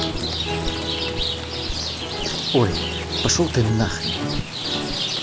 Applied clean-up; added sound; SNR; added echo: none; Rain + Guitar; -1 dB; none.